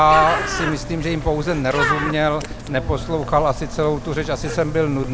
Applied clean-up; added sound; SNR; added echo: none; Bird; 6 dB; none.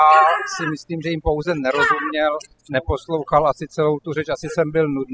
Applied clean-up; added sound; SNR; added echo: classical method spectral subtraction.